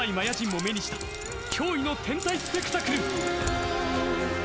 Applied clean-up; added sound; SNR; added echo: none; Keys jangling; 11 dB; none.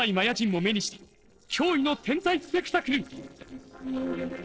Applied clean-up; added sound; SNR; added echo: neural separator model SepFormer DNS4.